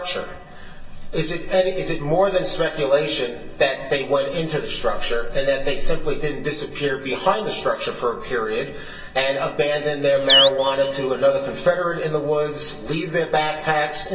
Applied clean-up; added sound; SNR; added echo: none; Animal; 2 dB; reverberation time 0.2 s.